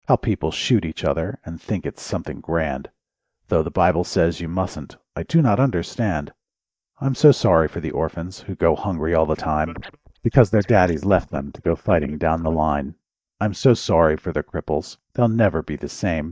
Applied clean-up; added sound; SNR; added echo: neural mask model DeepFilterNet 3.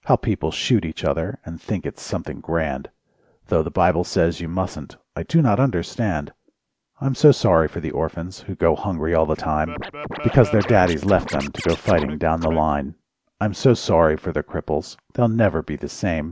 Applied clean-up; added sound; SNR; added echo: none; Scratching (performance technique); 10 dB; none.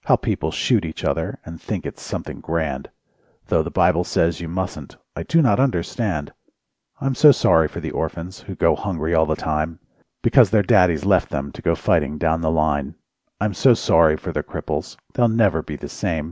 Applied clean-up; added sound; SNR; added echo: none; none; none; none.